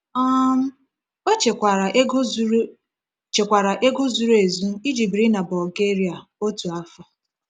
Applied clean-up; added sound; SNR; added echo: none; none; none; none.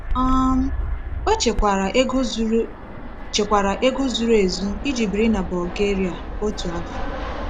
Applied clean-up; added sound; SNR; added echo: none; Fixed-wing aircraft, airplane; 5 dB; none.